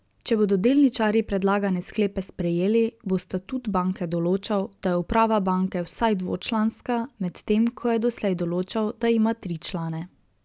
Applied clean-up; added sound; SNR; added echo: none; none; none; none.